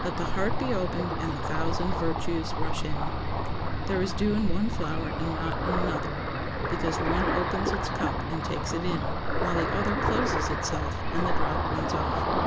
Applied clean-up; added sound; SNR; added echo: none; Ocean; -5 dB; none.